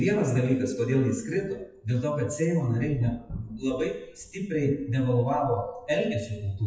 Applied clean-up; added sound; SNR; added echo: classical method WPE with log-MMSE.